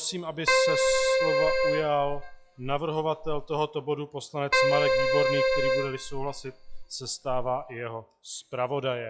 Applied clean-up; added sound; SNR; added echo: classical method log-MMSE.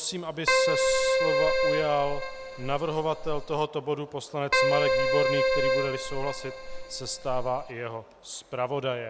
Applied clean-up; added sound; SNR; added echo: none; Keyboard (musical); -4 dB; none.